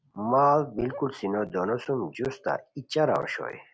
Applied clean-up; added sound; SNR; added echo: none; none; none; none.